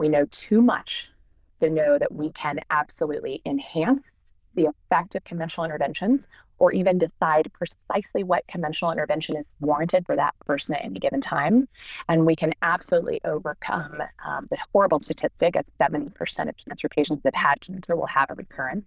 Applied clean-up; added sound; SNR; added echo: neural diffusion model UNIVERSE++.